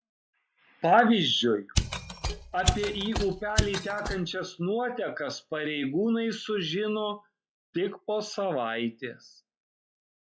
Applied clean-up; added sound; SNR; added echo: classical method log-MMSE.